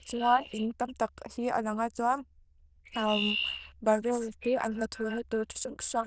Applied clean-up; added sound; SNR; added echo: neural diffusion model UNIVERSE++.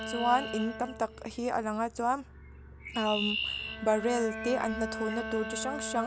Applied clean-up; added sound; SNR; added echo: none; Bowed string instrument + Chirp, tweet; 7 dB; none.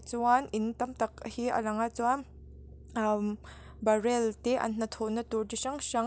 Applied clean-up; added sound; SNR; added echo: none; none; none; none.